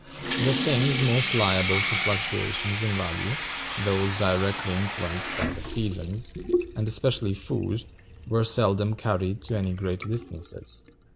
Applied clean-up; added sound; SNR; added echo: none; Sink (filling or washing) / Water tap, faucet; 0 dB; none.